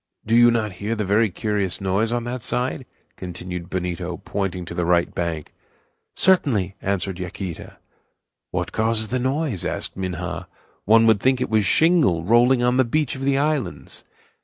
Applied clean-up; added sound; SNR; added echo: none; none; none; none.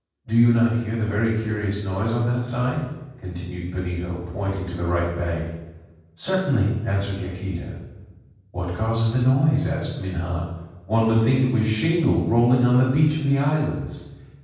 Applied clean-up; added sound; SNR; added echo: none; none; none; reverberation time 1.2 s.